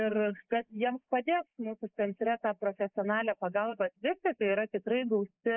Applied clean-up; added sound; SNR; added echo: neural mask model Resemble Enhance denoiser.